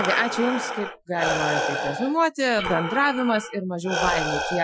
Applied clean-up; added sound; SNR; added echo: classical method Wiener filter.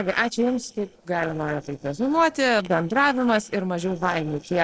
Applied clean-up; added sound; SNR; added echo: neural separator model SepFormer DNS4.